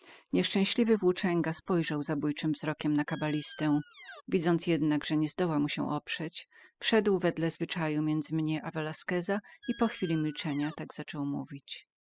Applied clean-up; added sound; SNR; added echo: classical method spectral subtraction.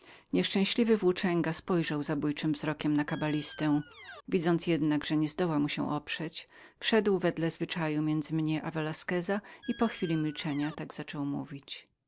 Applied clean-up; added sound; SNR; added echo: none; Squeak; 17 dB; none.